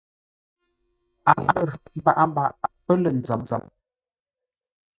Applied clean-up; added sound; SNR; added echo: neural mask model DeepFilterNet 3.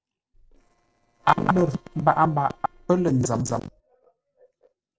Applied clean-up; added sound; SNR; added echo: neural separator model SepFormer DNS4.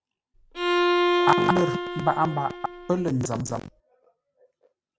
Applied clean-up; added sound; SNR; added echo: none; Bowed string instrument; -2 dB; none.